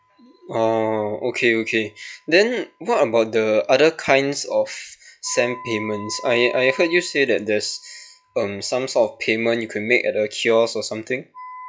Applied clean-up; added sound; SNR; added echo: classical method log-MMSE.